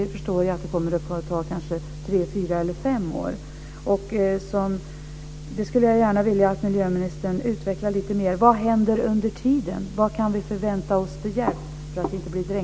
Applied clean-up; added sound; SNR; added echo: none; none; none; none.